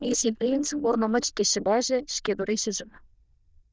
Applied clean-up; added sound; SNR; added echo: neural diffusion model UNIVERSE++.